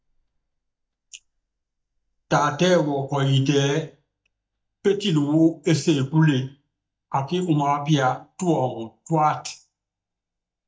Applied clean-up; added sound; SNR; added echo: neural mask model DeepFilterNet 3.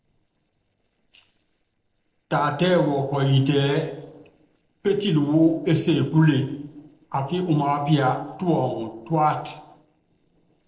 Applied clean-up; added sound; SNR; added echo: neural separator model SepFormer DNS4.